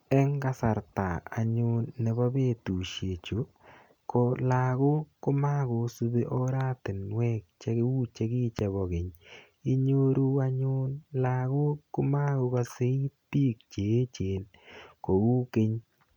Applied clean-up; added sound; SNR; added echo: none; none; none; none.